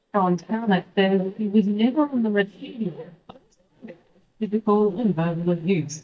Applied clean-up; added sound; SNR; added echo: neural mask model DeepFilterNet 3.